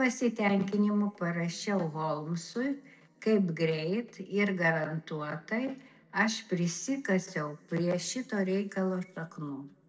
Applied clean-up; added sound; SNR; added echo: none; none; none; reverberation time 1.2 s.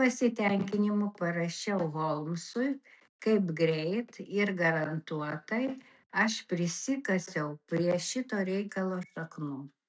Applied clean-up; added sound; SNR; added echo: none; none; none; none.